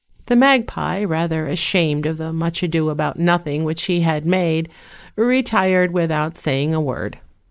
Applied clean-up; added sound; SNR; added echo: neural mask model Resemble Enhance denoiser.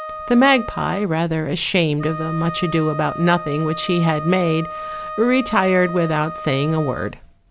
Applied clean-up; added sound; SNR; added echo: none; Wind instrument, woodwind instrument; 11 dB; none.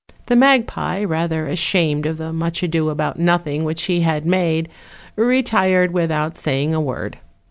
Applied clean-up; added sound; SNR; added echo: none; none; none; none.